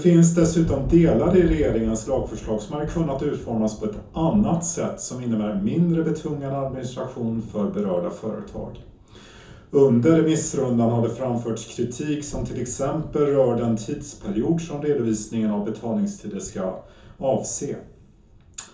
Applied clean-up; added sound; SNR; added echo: none; Thunder; 15 dB; reverberation time 0.6 s.